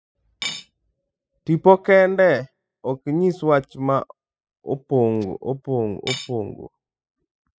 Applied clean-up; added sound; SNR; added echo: classical method spectral subtraction.